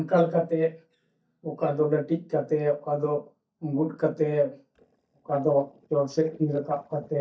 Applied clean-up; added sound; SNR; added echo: neural mask model DeepFilterNet 3.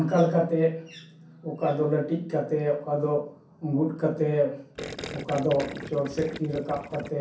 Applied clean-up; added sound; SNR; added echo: none; Gurgling; 11 dB; reverberation time 0.6 s.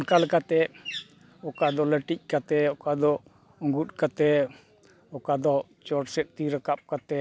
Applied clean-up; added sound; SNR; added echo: none; none; none; none.